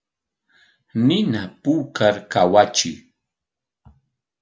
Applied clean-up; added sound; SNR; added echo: none; none; none; none.